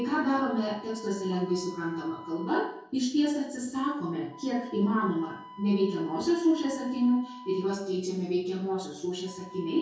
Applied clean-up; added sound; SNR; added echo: none; Wind instrument, woodwind instrument; 19 dB; reverberation time 0.6 s.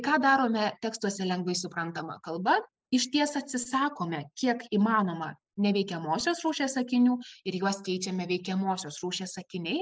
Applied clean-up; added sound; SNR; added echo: none; none; none; none.